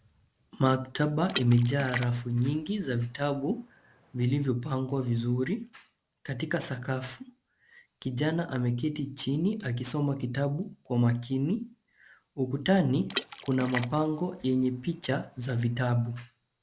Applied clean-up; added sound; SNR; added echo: none; Water / Splash, splatter; 13 dB; none.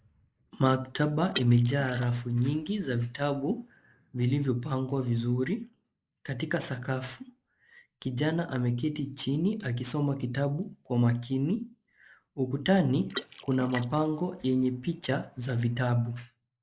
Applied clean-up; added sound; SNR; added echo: neural mask model Resemble Enhance denoiser.